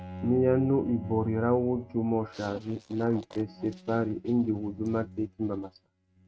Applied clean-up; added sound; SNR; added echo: neural mask model RNNoise.